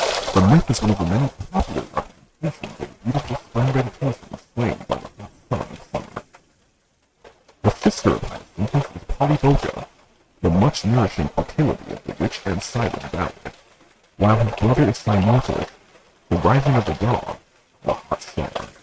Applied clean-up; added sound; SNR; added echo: neural mask model RNNoise.